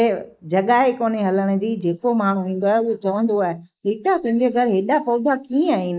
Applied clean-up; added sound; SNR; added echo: neural mask model Resemble Enhance denoiser.